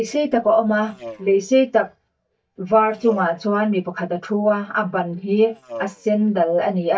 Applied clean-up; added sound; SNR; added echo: neural mask model DeepFilterNet 3.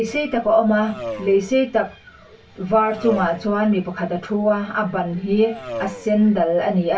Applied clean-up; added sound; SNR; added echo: none; Race car, auto racing; 15 dB; reverberation time 0.2 s.